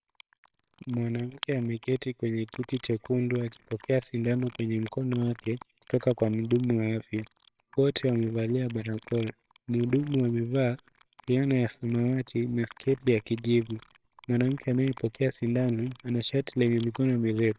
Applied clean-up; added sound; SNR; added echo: neural separator model SepFormer WHAMR!.